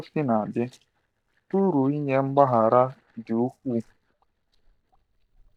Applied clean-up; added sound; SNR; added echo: neural mask model DeepFilterNet 3.